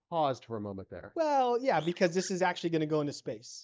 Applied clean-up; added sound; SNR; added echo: neural mask model DeepFilterNet 3.